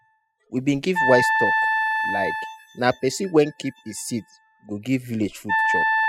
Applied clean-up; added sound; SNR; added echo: classical method spectral subtraction.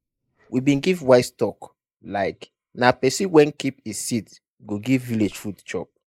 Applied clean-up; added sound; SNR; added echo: neural mask model Resemble Enhance denoiser.